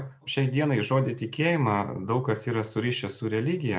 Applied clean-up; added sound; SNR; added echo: none; none; none; none.